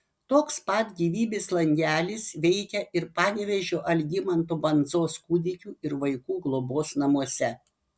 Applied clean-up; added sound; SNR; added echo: none; none; none; none.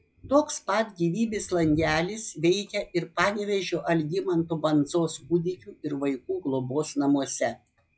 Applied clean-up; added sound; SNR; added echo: classical method log-MMSE.